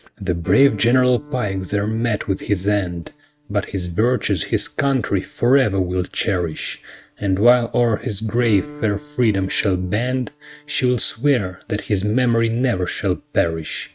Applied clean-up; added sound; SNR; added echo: neural mask model RNNoise.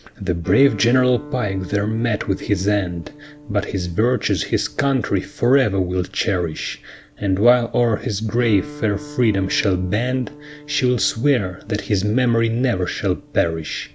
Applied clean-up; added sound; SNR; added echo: none; Guitar; 19 dB; none.